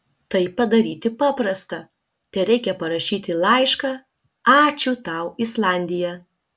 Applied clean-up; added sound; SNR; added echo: none; none; none; none.